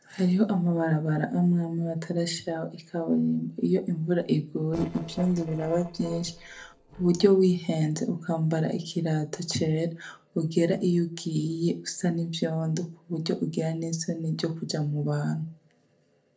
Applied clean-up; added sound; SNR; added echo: neural separator model SepFormer DNS4.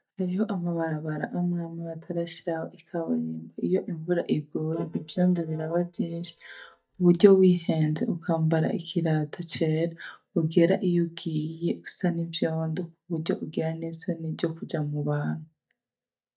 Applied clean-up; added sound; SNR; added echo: neural mask model DeepFilterNet 3.